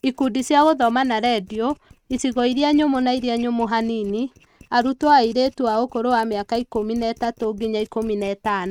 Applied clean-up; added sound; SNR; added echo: neural mask model RNNoise.